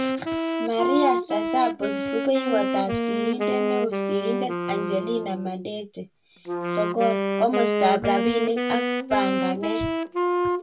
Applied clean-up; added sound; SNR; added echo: none; Wind instrument, woodwind instrument; -1 dB; reverberation time 0.2 s.